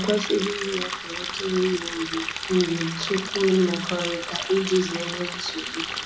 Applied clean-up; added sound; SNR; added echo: none; Water tap, faucet; 6 dB; none.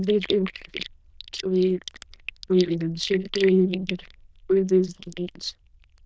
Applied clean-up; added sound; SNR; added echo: neural diffusion model UNIVERSE++.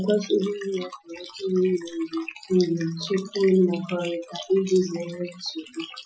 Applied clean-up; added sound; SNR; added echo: classical method Wiener filter.